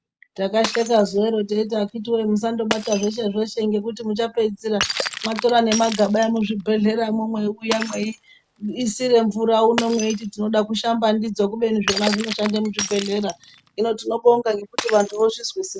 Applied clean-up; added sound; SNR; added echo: none; Shatter; 12 dB; none.